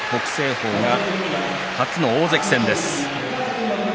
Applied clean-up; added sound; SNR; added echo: none; none; none; none.